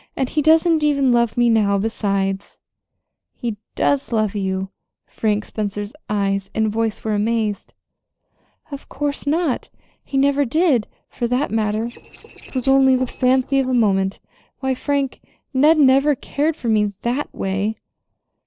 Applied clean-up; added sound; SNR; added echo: neural separator model SepFormer DNS4.